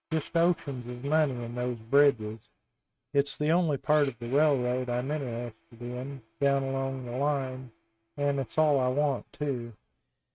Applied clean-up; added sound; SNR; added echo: neural mask model RNNoise.